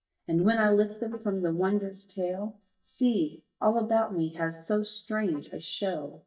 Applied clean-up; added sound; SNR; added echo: neural mask model DeepFilterNet 3.